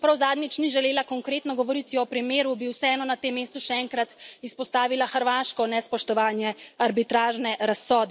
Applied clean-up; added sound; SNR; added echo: none; none; none; none.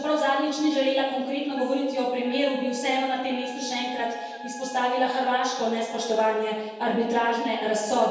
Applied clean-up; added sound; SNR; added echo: none; Wind instrument, woodwind instrument; 16 dB; reverberation time 1.2 s.